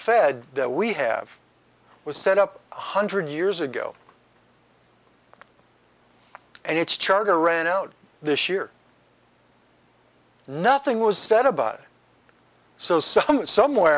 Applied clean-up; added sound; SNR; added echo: none; none; none; none.